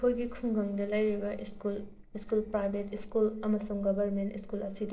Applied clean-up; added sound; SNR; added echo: neural separator model SepFormer DNS4.